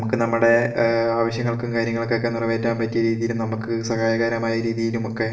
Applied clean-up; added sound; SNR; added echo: none; none; none; reverberation time 1.3 s.